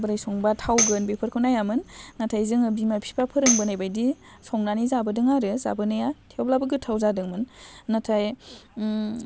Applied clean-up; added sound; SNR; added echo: none; Tambourine; 5 dB; none.